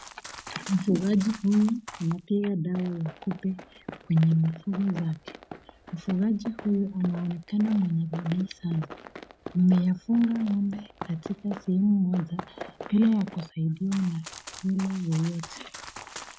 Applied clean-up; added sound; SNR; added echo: none; Run; 16 dB; none.